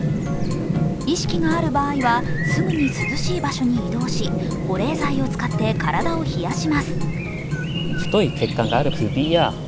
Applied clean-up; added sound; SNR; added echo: none; Chirp, tweet; 0 dB; none.